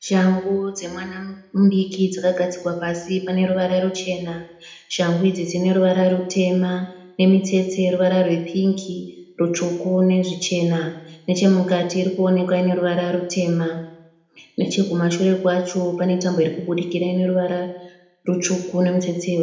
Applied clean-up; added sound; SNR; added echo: none; none; none; reverberation time 0.7 s.